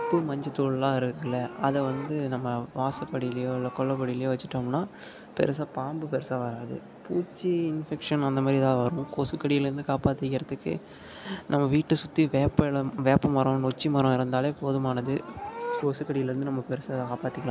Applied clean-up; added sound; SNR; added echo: none; Livestock, farm animals, working animals; 17 dB; none.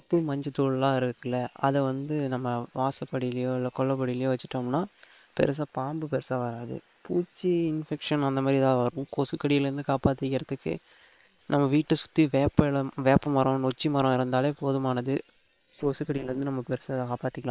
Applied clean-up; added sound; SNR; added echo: neural separator model SepFormer WHAM!.